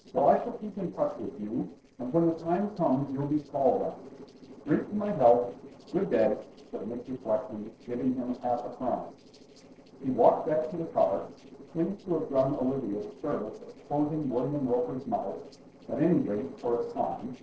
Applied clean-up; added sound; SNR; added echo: neural separator model SepFormer DNS4.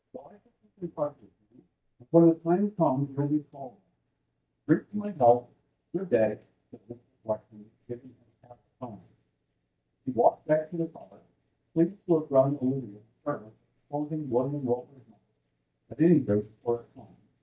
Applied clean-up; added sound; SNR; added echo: neural mask model DeepFilterNet 3.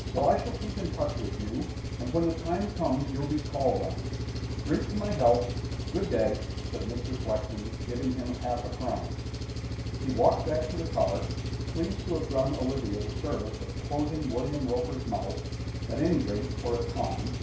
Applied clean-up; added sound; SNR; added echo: none; Engine; 3 dB; reverberation time 0.6 s.